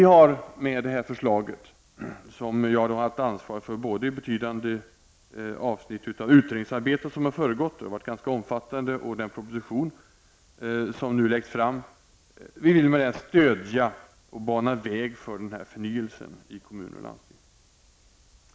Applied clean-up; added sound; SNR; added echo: none; none; none; none.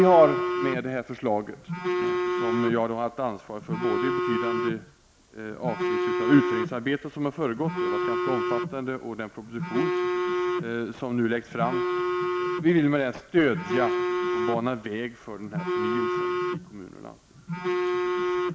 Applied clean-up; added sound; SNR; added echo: none; Telephone; 1 dB; none.